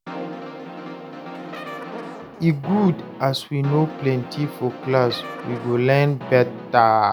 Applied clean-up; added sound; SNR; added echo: none; Brass instrument; 12 dB; none.